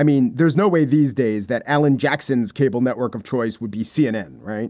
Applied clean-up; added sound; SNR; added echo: none; none; none; none.